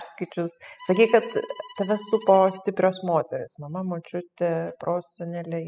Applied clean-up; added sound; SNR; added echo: classical method spectral subtraction.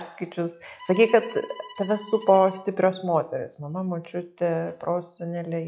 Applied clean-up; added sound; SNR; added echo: classical method log-MMSE.